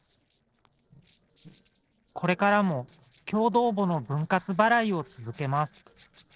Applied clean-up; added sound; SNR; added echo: neural separator model SepFormer DNS4.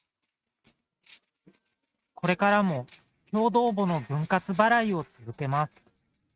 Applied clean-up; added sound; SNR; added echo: neural mask model RNNoise.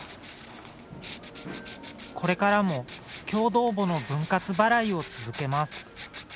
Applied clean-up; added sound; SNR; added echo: none; Writing; 16 dB; none.